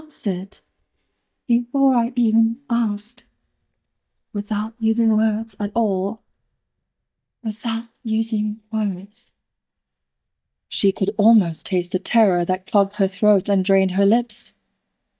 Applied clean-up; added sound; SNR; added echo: neural mask model DeepFilterNet 3.